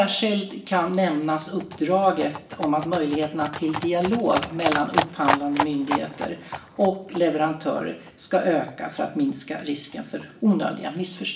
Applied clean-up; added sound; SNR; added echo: none; Livestock, farm animals, working animals; 8 dB; reverberation time 0.7 s.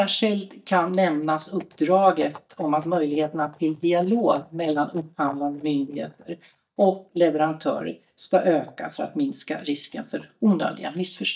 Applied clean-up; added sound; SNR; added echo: neural mask model DeepFilterNet 3.